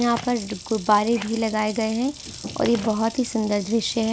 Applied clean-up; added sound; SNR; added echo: none; Water tap, faucet + Telephone; 15 dB; none.